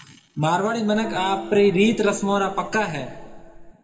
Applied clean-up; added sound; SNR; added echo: none; Gong; 15 dB; reverberation time 1.3 s.